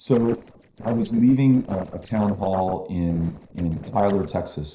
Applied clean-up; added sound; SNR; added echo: neural separator model SepFormer DNS4.